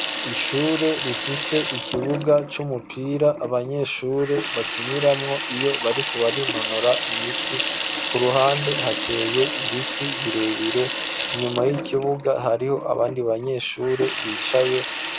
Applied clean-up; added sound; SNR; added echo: none; Sink (filling or washing) / Water tap, faucet; 2 dB; none.